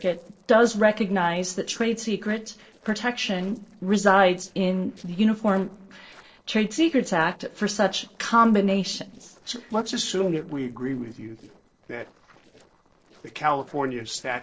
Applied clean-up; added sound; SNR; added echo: neural separator model SepFormer DNS4.